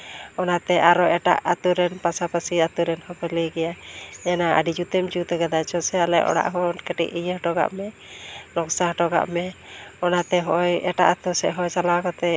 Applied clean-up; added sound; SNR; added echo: none; none; none; none.